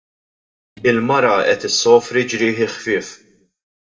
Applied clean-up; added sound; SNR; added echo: neural separator model SepFormer DNS4.